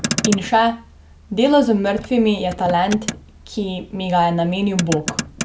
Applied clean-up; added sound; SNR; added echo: none; Motor vehicle (road); 10 dB; none.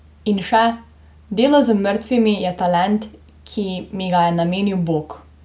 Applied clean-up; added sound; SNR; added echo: none; none; none; none.